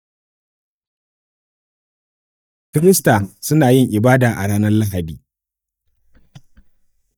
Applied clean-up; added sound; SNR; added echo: neural mask model DeepFilterNet 3.